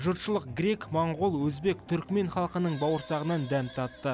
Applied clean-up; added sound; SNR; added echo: none; none; none; none.